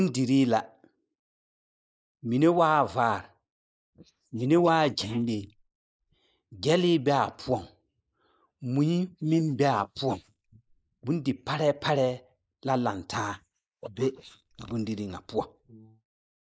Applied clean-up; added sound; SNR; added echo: neural mask model Resemble Enhance denoiser.